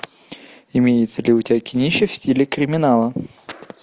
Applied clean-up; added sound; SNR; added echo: none; none; none; none.